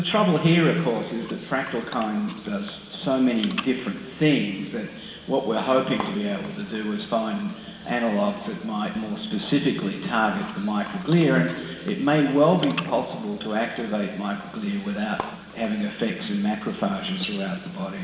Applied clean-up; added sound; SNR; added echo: none; Bathtub (filling or washing) / Water; 14 dB; reverberation time 1.9 s.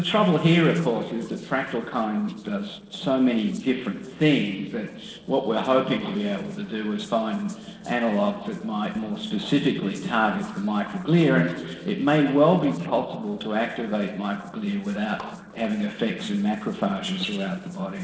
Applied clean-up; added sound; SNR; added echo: neural separator model SepFormer DNS4.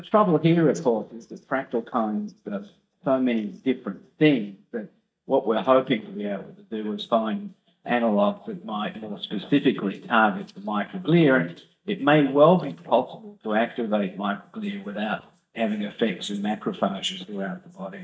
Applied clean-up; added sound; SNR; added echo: neural mask model DeepFilterNet 3.